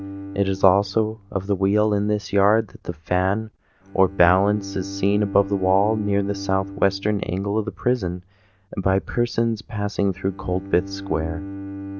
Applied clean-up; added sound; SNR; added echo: none; Bowed string instrument; 14 dB; none.